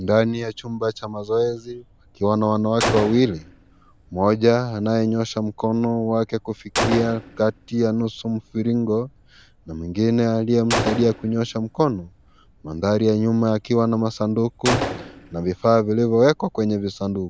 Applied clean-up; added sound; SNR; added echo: none; Gunshot, gunfire; 11 dB; none.